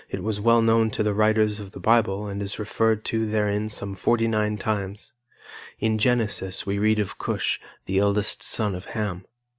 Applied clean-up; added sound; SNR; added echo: none; none; none; none.